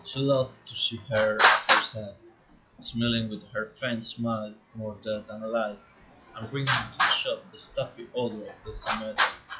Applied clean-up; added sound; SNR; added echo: classical method log-MMSE.